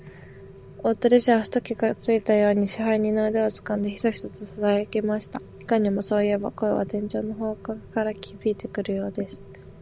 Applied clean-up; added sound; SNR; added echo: none; Rain; 19 dB; none.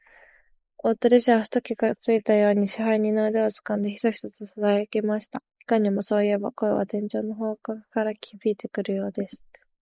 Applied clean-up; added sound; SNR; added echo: neural mask model Resemble Enhance denoiser.